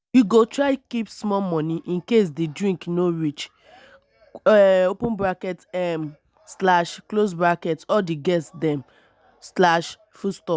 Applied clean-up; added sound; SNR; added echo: none; none; none; none.